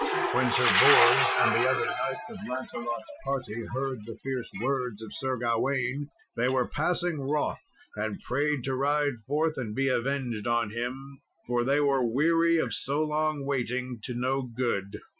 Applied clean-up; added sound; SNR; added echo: classical method Wiener filter.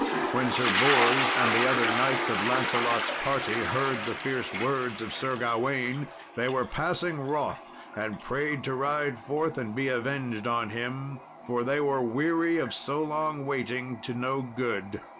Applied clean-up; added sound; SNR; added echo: none; Toilet flush; 3 dB; none.